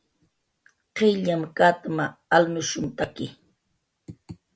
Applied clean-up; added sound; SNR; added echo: none; none; none; none.